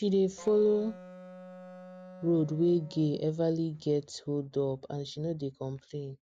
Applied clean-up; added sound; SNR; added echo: none; Wind instrument, woodwind instrument; 18 dB; none.